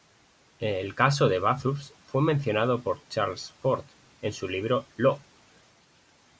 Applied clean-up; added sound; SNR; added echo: none; none; none; none.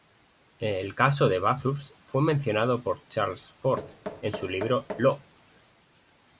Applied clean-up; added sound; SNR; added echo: none; Knock; 14 dB; none.